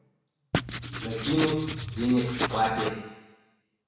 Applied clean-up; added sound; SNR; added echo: none; Writing; 1 dB; reverberation time 1.1 s.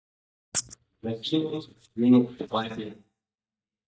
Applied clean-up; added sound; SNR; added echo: neural mask model DeepFilterNet 3.